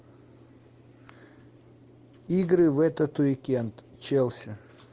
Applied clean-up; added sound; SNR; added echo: none; none; none; none.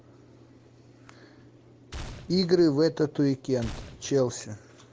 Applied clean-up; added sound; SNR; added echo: none; Gunshot, gunfire; 15 dB; none.